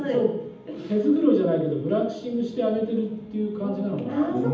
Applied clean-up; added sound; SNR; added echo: none; none; none; reverberation time 0.8 s.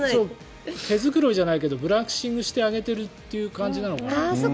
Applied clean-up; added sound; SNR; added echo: none; none; none; none.